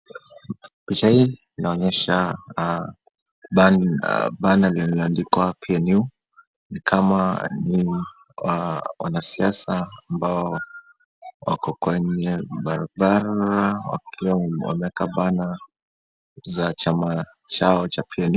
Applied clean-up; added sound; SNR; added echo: none; none; none; none.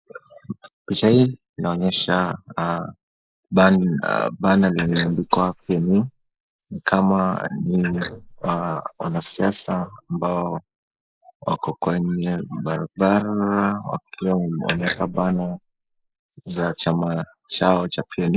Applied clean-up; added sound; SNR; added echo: neural mask model Resemble Enhance denoiser.